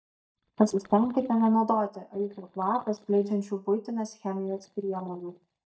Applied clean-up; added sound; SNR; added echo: neural mask model DeepFilterNet 3.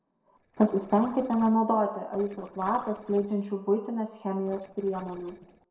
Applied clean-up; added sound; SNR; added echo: neural separator model SepFormer DNS4.